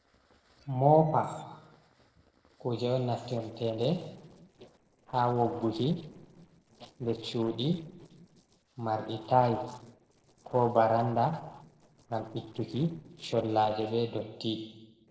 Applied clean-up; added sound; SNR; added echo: neural separator model SepFormer DNS4.